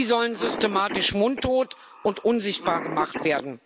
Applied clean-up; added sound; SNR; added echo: none; Cough; 10 dB; none.